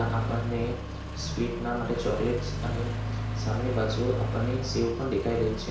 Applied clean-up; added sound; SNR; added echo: none; Accelerating, revving, vroom; 1 dB; reverberation time 0.6 s.